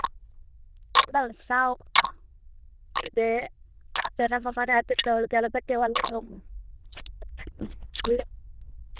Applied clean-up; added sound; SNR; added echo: neural diffusion model UNIVERSE++.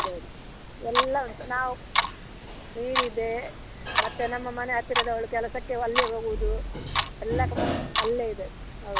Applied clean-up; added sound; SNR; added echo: none; Clock; -1 dB; none.